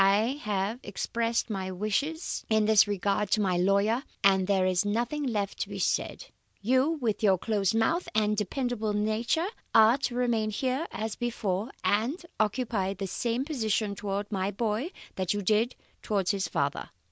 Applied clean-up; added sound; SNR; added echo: none; none; none; none.